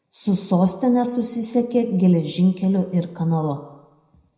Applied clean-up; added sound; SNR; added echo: none; none; none; reverberation time 0.8 s.